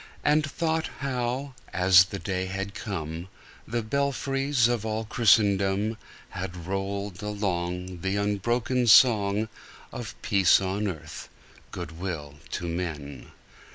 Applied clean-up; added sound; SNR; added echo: neural mask model Resemble Enhance denoiser.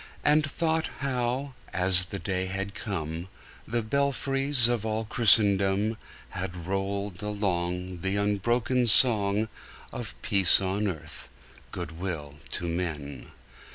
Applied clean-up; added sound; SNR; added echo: none; Camera; 16 dB; none.